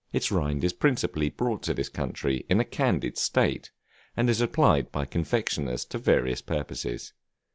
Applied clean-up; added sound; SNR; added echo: none; none; none; none.